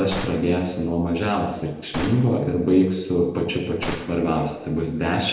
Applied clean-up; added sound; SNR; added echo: none; Gunshot, gunfire; 15 dB; reverberation time 1.0 s.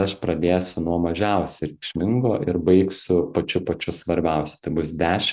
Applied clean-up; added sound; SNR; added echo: none; none; none; none.